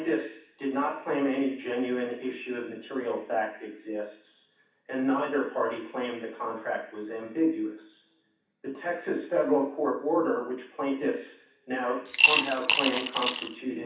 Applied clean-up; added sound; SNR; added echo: none; Coin (dropping) / Glass; -4 dB; reverberation time 0.7 s.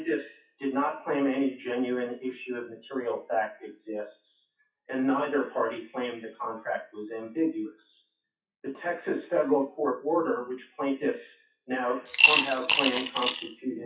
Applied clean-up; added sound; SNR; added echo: classical method WPE with log-MMSE.